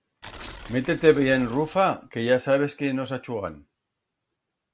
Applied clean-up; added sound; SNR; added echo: none; Tearing; 18 dB; none.